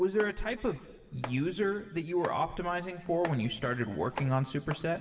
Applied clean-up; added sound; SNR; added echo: none; Domestic sounds, home sounds; 15 dB; reverberation time 3.0 s.